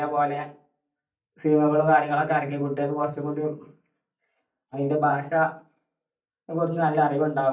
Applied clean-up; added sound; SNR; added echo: neural mask model DeepFilterNet 3.